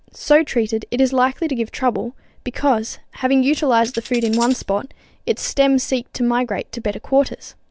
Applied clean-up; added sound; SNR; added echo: none; Tambourine; 16 dB; none.